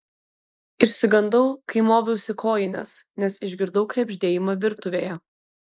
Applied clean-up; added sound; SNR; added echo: neural mask model Resemble Enhance denoiser.